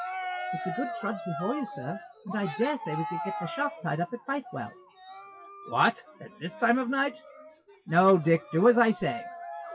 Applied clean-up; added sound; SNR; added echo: classical method WPE with log-MMSE.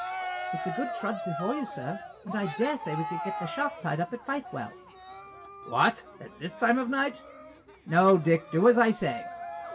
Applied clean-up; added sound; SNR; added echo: none; Cheering; 10 dB; reverberation time 0.1 s.